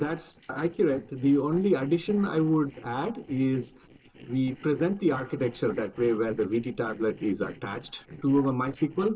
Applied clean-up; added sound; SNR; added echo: neural separator model SepFormer DNS4.